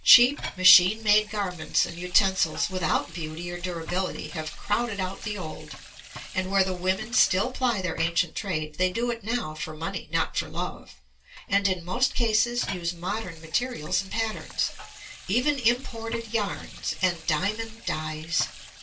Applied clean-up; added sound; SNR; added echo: none; Sink (filling or washing) / Water tap, faucet; 17 dB; reverberation time 0.2 s.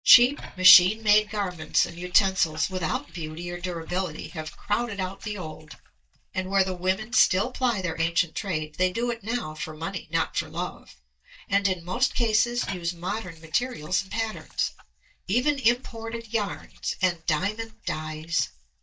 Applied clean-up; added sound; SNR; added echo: neural mask model DeepFilterNet 3.